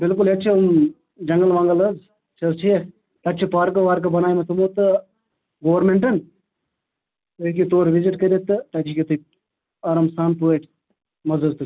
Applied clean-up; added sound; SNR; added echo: none; none; none; none.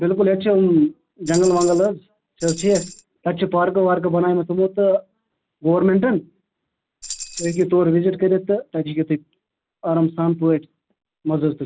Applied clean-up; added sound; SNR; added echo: none; Tambourine; 12 dB; none.